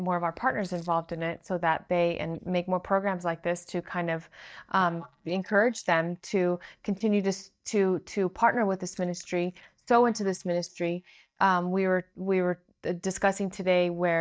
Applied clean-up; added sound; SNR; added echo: neural mask model DeepFilterNet 3.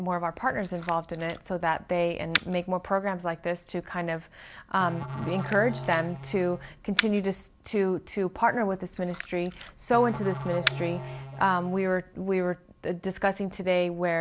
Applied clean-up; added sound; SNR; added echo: none; Camera + Musical instrument; 7 dB; none.